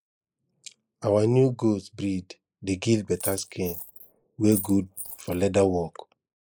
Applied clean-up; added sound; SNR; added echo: neural mask model Resemble Enhance denoiser.